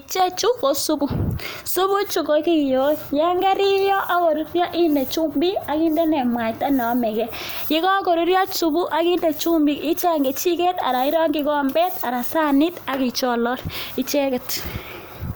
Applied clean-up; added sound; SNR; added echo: none; none; none; none.